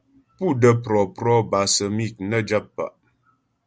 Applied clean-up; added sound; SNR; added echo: none; none; none; none.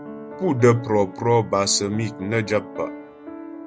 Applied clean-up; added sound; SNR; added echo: none; Piano; 14 dB; none.